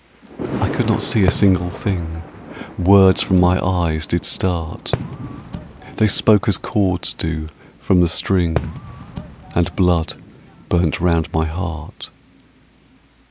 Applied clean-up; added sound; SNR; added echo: none; Thunder + Fireworks; 12 dB; none.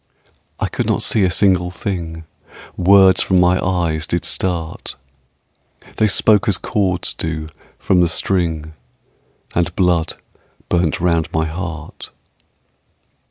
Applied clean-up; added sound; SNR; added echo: none; none; none; none.